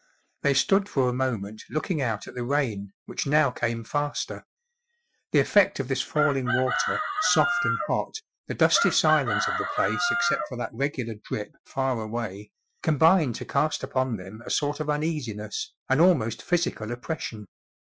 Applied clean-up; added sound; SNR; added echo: classical method Wiener filter.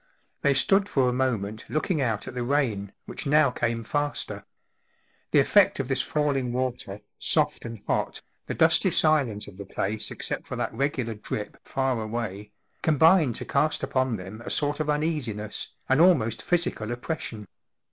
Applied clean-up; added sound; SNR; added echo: neural mask model Resemble Enhance denoiser.